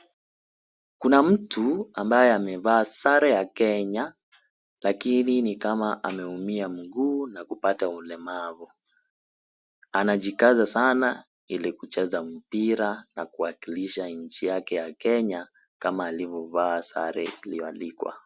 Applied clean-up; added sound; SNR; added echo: none; none; none; none.